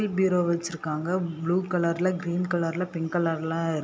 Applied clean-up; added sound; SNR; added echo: none; none; none; none.